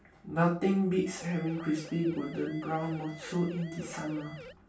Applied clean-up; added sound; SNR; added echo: none; Siren; 17 dB; reverberation time 0.3 s.